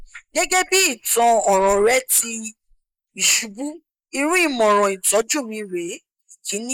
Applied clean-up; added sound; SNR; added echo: neural mask model Resemble Enhance denoiser.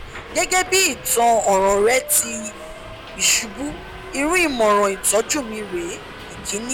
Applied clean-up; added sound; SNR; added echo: none; Subway, metro, underground; 14 dB; none.